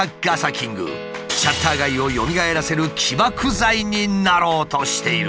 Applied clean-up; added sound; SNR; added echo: none; Wind; 17 dB; none.